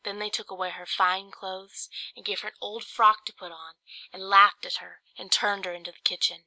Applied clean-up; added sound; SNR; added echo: none; none; none; none.